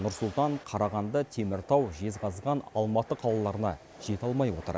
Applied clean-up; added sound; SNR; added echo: none; none; none; none.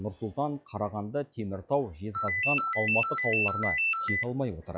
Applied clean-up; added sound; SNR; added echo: classical method log-MMSE.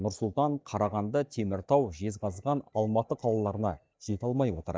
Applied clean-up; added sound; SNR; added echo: neural mask model DeepFilterNet 3.